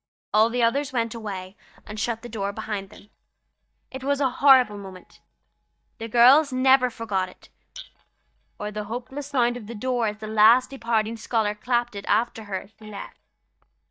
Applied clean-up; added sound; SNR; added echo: neural mask model DeepFilterNet 3.